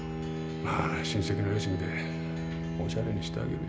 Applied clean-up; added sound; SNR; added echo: none; Bowed string instrument; 0 dB; none.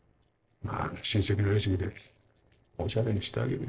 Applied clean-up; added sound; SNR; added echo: neural separator model SepFormer DNS4.